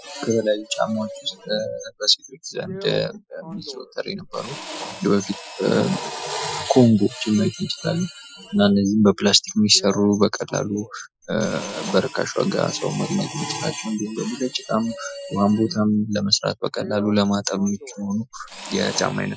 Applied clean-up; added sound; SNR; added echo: classical method Wiener filter.